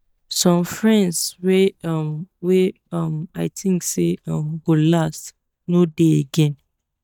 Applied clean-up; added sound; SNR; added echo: neural mask model DeepFilterNet 3.